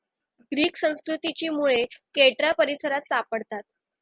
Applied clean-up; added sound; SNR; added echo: none; none; none; none.